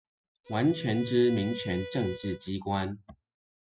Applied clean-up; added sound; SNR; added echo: neural mask model RNNoise.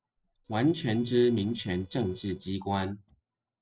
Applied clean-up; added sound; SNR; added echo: neural separator model SepFormer DNS4.